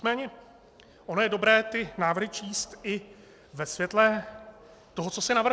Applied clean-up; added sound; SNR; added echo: none; none; none; none.